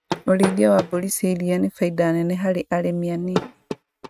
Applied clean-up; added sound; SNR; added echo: neural mask model RNNoise.